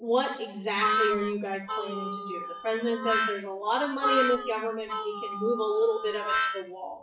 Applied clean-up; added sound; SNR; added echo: classical method WPE with log-MMSE.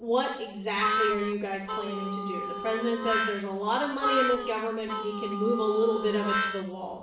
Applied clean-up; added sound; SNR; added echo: none; Harmonica; 2 dB; reverberation time 0.7 s.